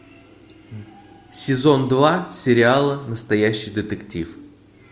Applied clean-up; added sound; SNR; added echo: none; none; none; none.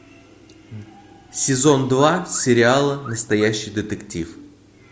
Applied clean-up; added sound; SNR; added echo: none; Alarm / Car; 20 dB; none.